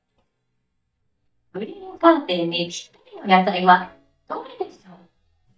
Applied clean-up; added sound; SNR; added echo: neural mask model DeepFilterNet 3.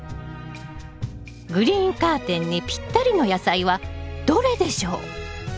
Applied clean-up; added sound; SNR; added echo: none; none; none; none.